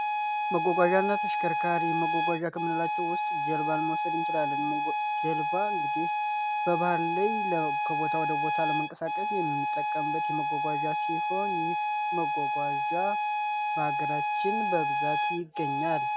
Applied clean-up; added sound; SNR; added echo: none; Harmonica; -4 dB; none.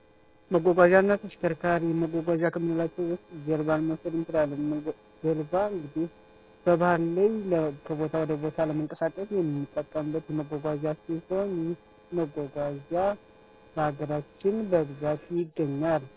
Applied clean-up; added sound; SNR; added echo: neural separator model SepFormer DNS4.